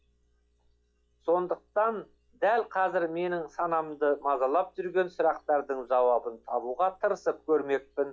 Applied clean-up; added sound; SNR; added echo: classical method log-MMSE.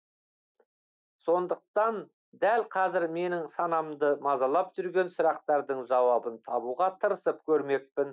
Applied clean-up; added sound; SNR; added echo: none; none; none; none.